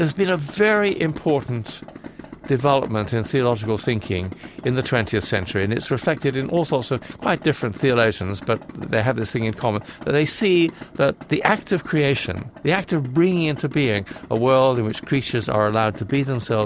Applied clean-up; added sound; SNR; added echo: none; Idling; 18 dB; none.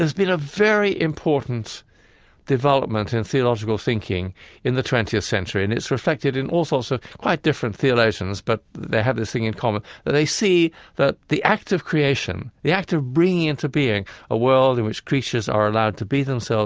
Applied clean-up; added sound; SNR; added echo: none; none; none; none.